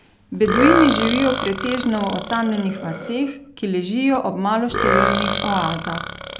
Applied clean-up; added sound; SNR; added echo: none; Burping, eructation; 3 dB; none.